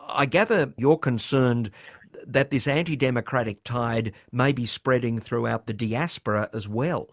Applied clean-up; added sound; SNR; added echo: none; none; none; none.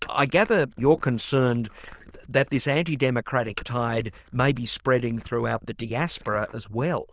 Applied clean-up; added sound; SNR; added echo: neural diffusion model UNIVERSE++.